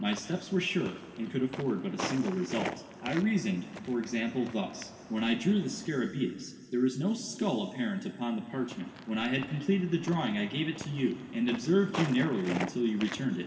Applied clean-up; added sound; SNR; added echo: none; Walk, footsteps; 13 dB; reverberation time 2.8 s.